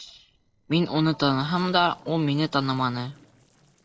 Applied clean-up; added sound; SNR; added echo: neural separator model SepFormer DNS4.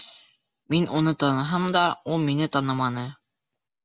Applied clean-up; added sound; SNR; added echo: none; none; none; none.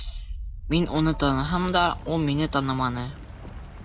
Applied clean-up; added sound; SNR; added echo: none; Wind; 10 dB; none.